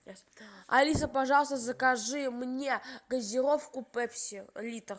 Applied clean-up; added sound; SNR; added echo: none; none; none; none.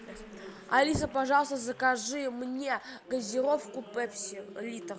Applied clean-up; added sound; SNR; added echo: none; Applause; 16 dB; none.